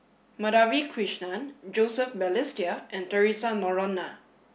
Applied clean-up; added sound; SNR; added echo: none; none; none; none.